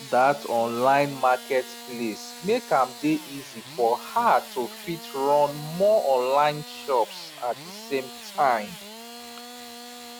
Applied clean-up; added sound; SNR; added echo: none; Engine starting / Sawing; 16 dB; none.